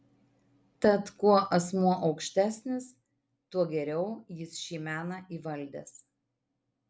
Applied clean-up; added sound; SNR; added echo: none; none; none; none.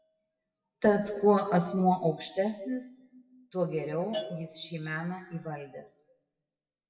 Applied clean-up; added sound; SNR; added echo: classical method WPE with log-MMSE.